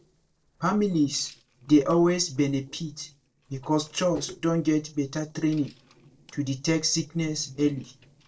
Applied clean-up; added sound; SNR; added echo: neural separator model SepFormer DNS4.